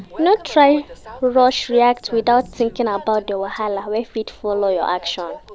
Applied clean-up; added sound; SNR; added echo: none; Train; 18 dB; none.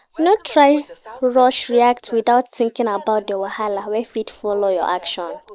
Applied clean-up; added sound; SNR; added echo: neural mask model Resemble Enhance denoiser.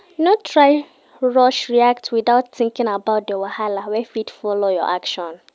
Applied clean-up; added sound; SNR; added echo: none; none; none; none.